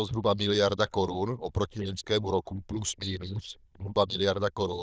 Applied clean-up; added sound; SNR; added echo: neural diffusion model UNIVERSE++.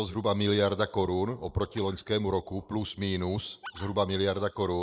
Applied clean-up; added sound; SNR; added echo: neural mask model Resemble Enhance denoiser.